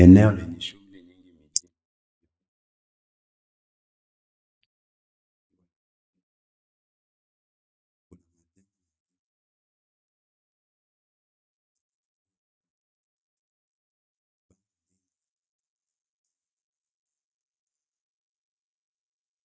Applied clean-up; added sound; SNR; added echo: neural mask model DeepFilterNet 3.